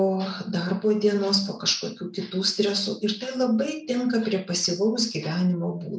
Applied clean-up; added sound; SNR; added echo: none; none; none; none.